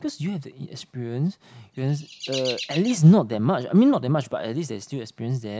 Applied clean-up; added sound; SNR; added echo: none; Chirp, tweet; 15 dB; none.